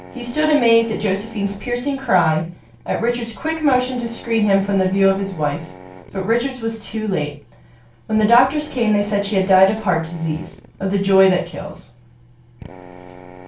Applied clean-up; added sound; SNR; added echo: none; Drill; 20 dB; reverberation time 0.2 s.